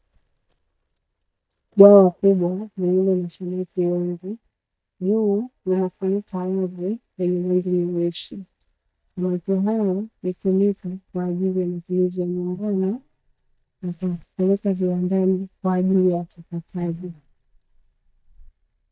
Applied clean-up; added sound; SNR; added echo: neural mask model DeepFilterNet 3.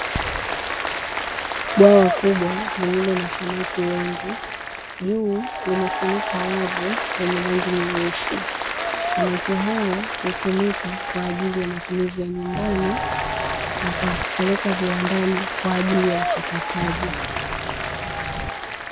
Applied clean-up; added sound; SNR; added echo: none; Applause + Engine / Mechanisms; 3 dB; none.